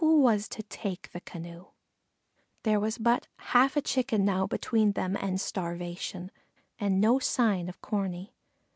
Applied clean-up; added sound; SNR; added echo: none; none; none; none.